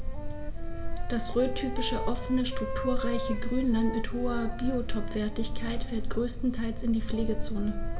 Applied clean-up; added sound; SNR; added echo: none; Wind instrument, woodwind instrument; 13 dB; reverberation time 1.6 s.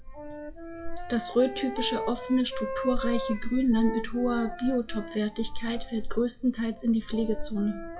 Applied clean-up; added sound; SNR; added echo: classical method WPE with log-MMSE.